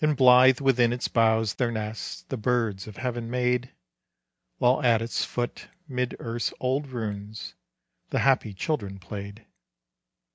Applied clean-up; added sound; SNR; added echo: none; none; none; none.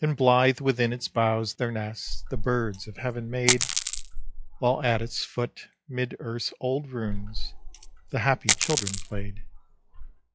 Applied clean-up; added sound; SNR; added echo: classical method log-MMSE.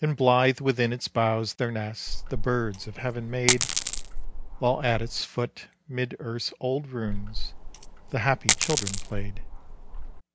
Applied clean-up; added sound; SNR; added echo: none; Coin (dropping); 0 dB; none.